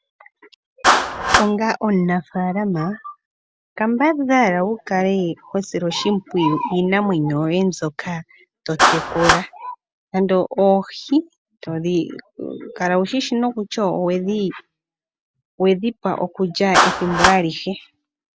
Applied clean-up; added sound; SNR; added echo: none; Clapping; 5 dB; none.